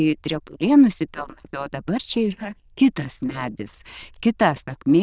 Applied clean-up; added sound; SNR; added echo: neural diffusion model UNIVERSE++.